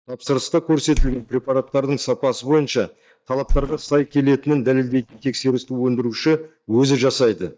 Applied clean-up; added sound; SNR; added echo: neural mask model DeepFilterNet 3.